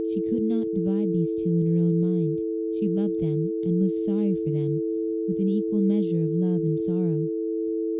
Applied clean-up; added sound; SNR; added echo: none; Telephone; 0 dB; none.